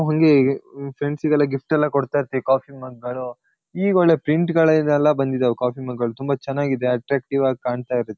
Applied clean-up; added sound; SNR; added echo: none; none; none; none.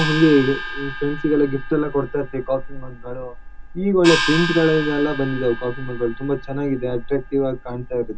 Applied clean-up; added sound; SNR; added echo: none; Gong; 7 dB; reverberation time 0.2 s.